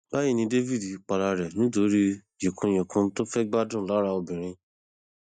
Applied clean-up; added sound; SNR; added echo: neural mask model DeepFilterNet 3.